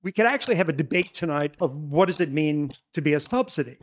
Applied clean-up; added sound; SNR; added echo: neural mask model DeepFilterNet 3.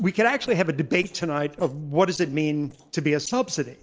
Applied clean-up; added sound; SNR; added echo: neural separator model SepFormer DNS4.